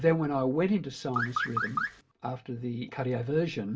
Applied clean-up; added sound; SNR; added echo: none; Car; 3 dB; reverberation time 0.2 s.